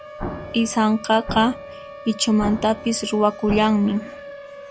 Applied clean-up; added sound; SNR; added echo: none; Siren + Explosion; 12 dB; none.